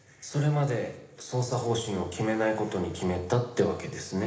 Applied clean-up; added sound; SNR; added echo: none; none; none; reverberation time 1.0 s.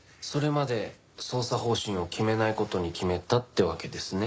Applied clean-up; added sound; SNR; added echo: none; none; none; none.